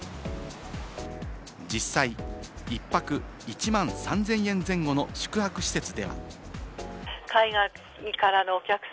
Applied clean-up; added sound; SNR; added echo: none; none; none; none.